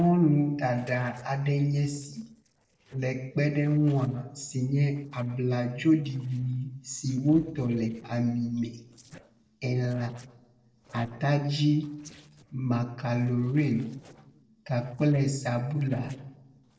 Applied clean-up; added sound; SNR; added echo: neural separator model SepFormer DNS4.